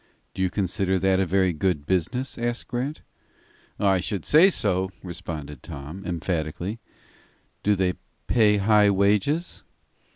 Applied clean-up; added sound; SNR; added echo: none; none; none; none.